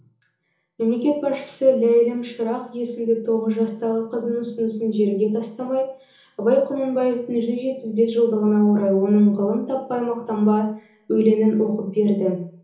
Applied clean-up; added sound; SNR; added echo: none; none; none; reverberation time 0.7 s.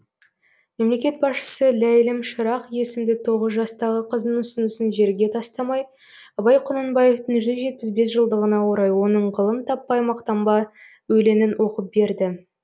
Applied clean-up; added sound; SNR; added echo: none; none; none; none.